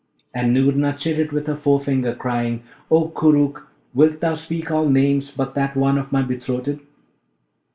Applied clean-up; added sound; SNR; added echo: none; none; none; none.